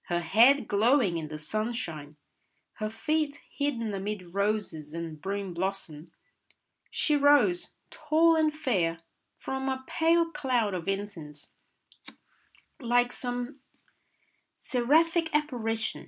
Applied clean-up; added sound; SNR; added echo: none; none; none; none.